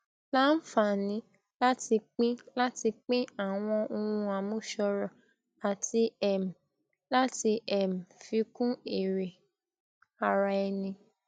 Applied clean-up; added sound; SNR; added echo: none; none; none; none.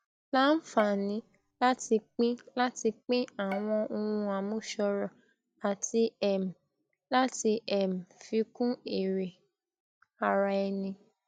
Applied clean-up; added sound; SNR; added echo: none; Bowed string instrument; 18 dB; none.